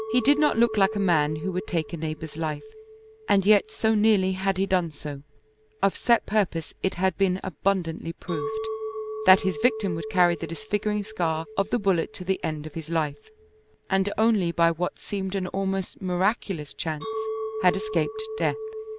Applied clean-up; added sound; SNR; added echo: none; Chink, clink; 11 dB; none.